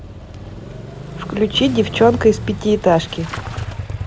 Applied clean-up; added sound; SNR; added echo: none; Engine starting / Motorcycle; 9 dB; none.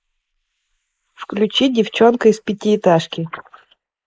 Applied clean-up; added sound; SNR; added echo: neural mask model Resemble Enhance denoiser.